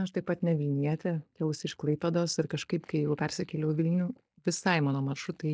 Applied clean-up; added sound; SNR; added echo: neural mask model DeepFilterNet 3.